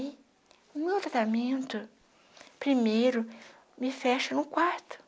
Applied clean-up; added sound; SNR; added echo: none; none; none; none.